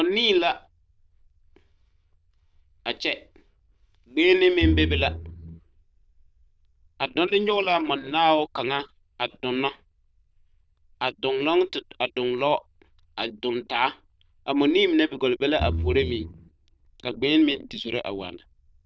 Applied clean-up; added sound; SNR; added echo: neural diffusion model UNIVERSE++.